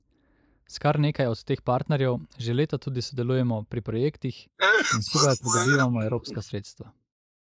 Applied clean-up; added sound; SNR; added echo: neural mask model Resemble Enhance denoiser.